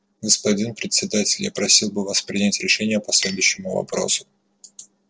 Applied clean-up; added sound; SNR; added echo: neural separator model SepFormer DNS4.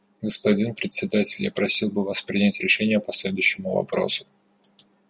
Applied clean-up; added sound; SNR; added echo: none; none; none; none.